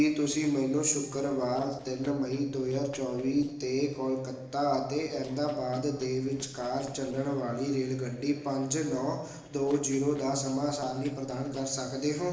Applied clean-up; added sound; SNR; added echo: neural separator model SepFormer DNS4.